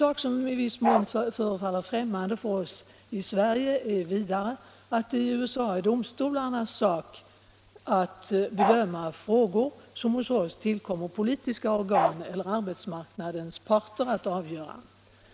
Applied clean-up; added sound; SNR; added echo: none; Bark; -1 dB; none.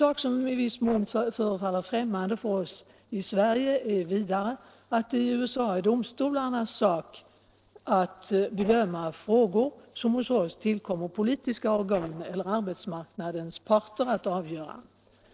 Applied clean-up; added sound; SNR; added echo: neural separator model SepFormer DNS4.